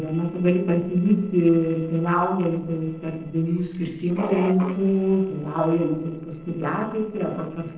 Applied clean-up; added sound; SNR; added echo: neural separator model SepFormer DNS4.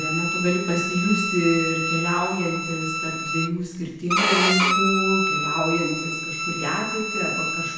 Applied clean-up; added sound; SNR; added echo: none; Bowed string instrument; 0 dB; reverberation time 0.9 s.